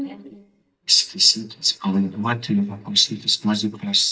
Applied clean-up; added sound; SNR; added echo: neural mask model DeepFilterNet 3.